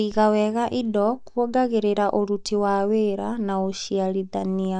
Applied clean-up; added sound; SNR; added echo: neural mask model DeepFilterNet 3.